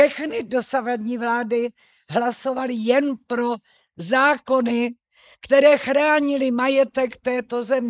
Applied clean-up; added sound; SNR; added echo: neural mask model Resemble Enhance denoiser.